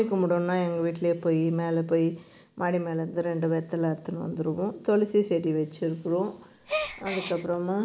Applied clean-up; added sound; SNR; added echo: none; Gasp; 7 dB; none.